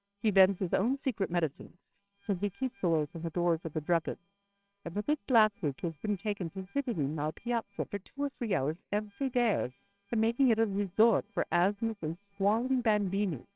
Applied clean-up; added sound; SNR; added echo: neural separator model SepFormer WHAMR!.